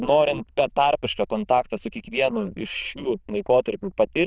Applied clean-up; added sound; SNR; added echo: neural diffusion model UNIVERSE++.